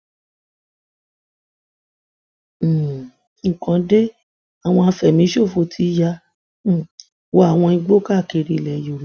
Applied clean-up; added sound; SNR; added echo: none; none; none; none.